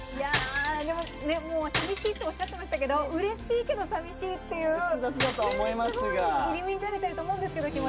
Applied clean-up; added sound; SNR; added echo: none; Cutlery, silverware; 8 dB; none.